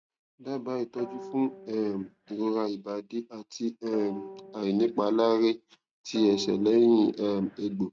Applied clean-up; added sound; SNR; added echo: neural mask model RNNoise.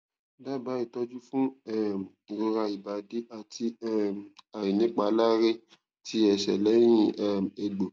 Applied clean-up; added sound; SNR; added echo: none; none; none; none.